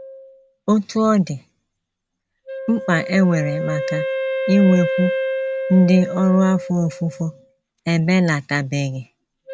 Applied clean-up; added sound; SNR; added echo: none; Wind instrument, woodwind instrument; 8 dB; none.